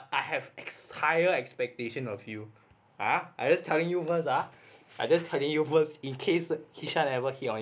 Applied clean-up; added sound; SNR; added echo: none; none; none; none.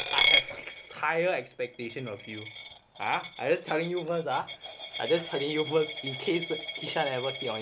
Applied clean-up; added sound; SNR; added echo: none; Coin (dropping); 3 dB; none.